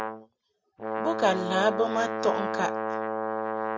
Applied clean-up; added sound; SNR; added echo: none; Brass instrument; 1 dB; none.